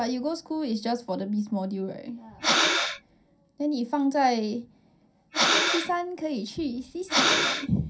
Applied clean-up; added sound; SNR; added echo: none; Breathing; -4 dB; reverberation time 0.3 s.